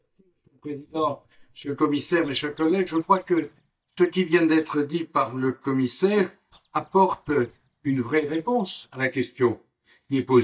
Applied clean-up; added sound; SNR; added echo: neural mask model DeepFilterNet 3.